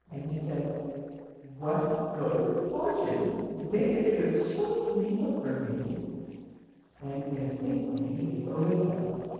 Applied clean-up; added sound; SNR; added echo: neural separator model SepFormer DNS4.